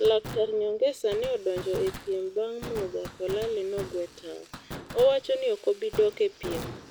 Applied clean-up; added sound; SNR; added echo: none; Fireworks; 14 dB; none.